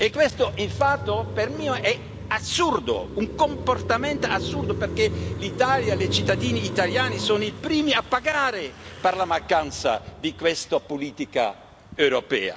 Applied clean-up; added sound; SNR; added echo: none; Car passing by; 8 dB; none.